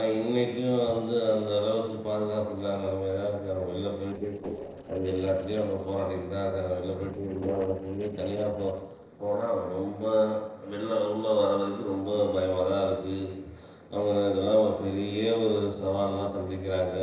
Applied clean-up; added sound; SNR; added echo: neural separator model SepFormer DNS4.